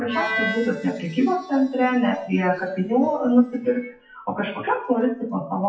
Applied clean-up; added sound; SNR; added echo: classical method WPE with log-MMSE.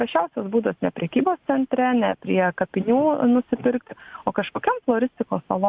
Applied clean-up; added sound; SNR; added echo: none; none; none; none.